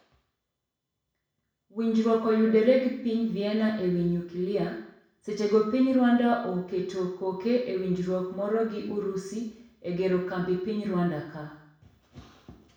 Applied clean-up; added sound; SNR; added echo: none; none; none; reverberation time 0.6 s.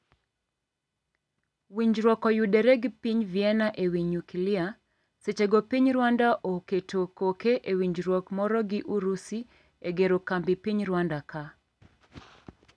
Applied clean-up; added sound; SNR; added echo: none; none; none; none.